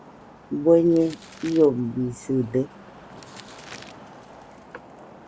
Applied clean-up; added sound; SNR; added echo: none; Traffic noise, roadway noise + Crumpling, crinkling; 20 dB; none.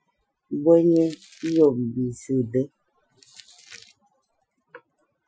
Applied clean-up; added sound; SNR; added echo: classical method Wiener filter.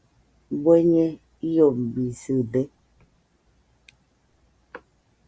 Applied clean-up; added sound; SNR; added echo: none; none; none; none.